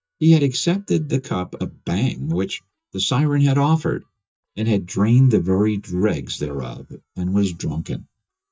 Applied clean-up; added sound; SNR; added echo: neural mask model DeepFilterNet 3.